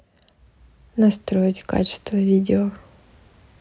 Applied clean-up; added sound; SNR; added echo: none; none; none; none.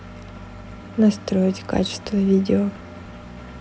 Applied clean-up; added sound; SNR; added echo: none; Engine + Bass guitar; 15 dB; none.